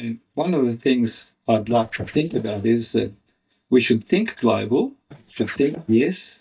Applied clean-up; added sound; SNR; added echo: neural mask model DeepFilterNet 3.